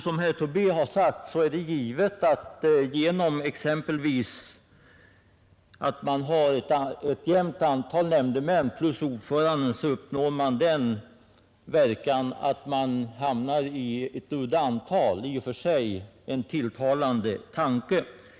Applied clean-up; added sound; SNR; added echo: none; none; none; none.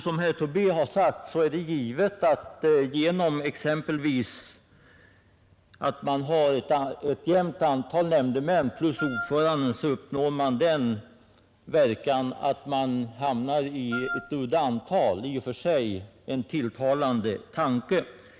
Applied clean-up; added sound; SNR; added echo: none; Wind instrument, woodwind instrument; 9 dB; none.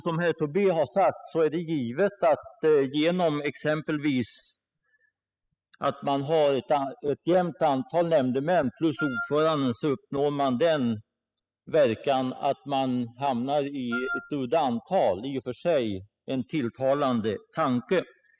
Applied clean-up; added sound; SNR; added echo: classical method spectral subtraction.